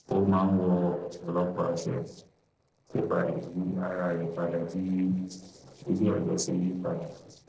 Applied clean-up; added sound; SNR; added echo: neural separator model SepFormer DNS4.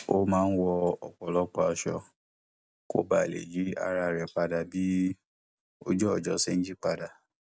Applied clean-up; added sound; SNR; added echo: none; none; none; none.